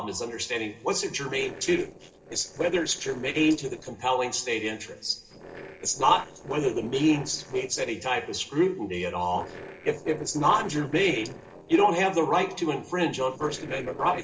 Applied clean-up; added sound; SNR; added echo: neural separator model SepFormer DNS4.